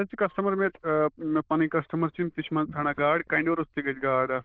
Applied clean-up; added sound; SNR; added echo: neural diffusion model UNIVERSE++.